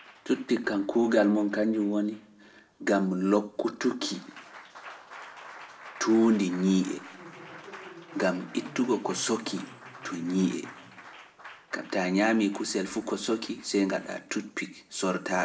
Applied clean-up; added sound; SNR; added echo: none; Applause; 20 dB; reverberation time 0.4 s.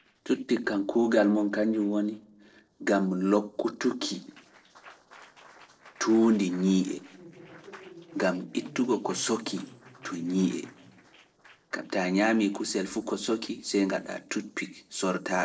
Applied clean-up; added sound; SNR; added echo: neural separator model SepFormer DNS4.